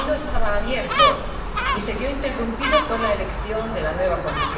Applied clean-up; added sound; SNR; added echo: none; Gull, seagull; 1 dB; reverberation time 1.0 s.